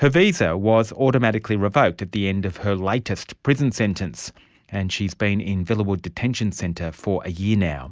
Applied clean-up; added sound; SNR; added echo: none; none; none; none.